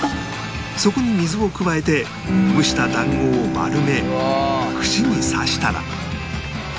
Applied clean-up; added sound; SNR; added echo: none; Bowed string instrument; 4 dB; none.